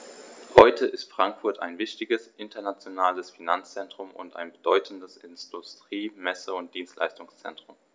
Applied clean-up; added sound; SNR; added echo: none; none; none; none.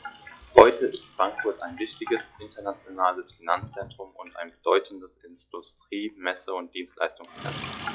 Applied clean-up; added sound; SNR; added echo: classical method log-MMSE.